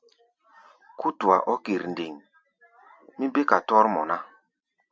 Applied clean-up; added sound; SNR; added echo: none; none; none; none.